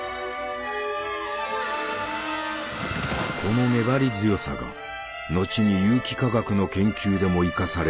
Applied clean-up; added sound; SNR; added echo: none; Squeak; 12 dB; none.